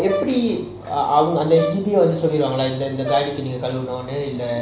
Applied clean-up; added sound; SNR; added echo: none; Brass instrument; 11 dB; none.